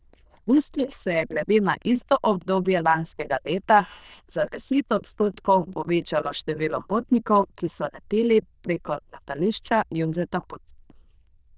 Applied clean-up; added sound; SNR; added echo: neural diffusion model UNIVERSE++.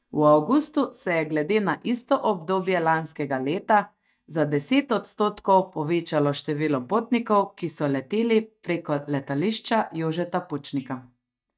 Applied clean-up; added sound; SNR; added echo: neural mask model DeepFilterNet 3.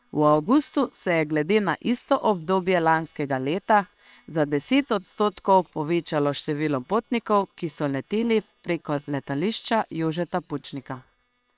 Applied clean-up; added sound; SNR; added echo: neural separator model SepFormer WHAM!.